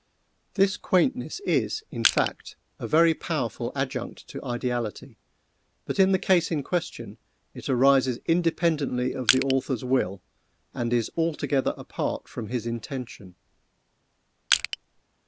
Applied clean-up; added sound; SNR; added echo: none; Crushing; 1 dB; none.